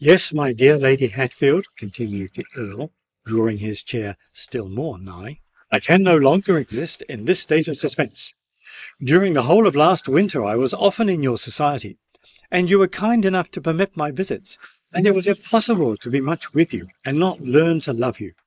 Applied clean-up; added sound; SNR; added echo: neural mask model Resemble Enhance denoiser.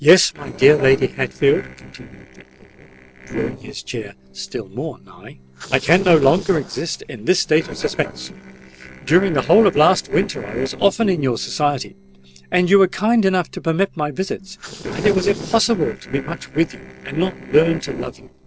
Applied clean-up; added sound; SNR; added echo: neural separator model SepFormer DNS4.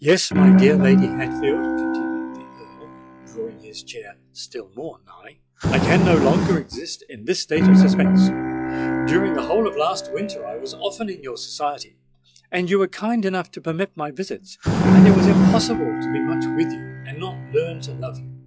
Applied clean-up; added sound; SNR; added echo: classical method log-MMSE.